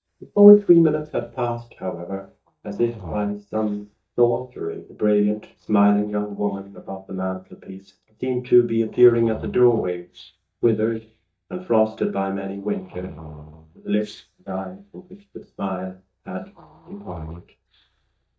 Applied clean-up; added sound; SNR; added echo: neural mask model DeepFilterNet 3.